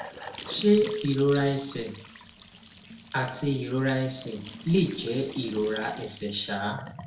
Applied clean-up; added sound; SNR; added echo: none; Trickle, dribble / Bathtub (filling or washing) / Sink (filling or washing) / Gurgling / Splash, splatter; 16 dB; reverberation time 0.3 s.